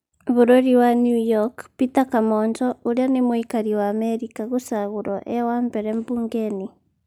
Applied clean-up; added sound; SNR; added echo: none; none; none; none.